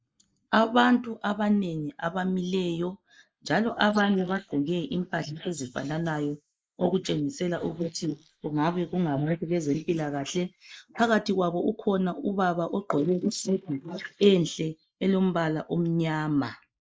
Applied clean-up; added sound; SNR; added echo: neural mask model Resemble Enhance denoiser.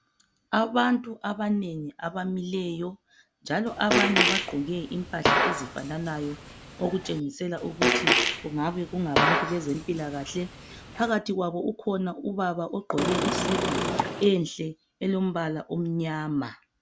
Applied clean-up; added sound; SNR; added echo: none; Engine / Car + Fart; -1 dB; none.